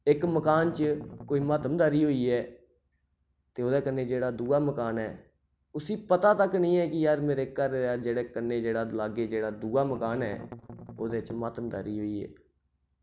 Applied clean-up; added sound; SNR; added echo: none; Strum; 15 dB; none.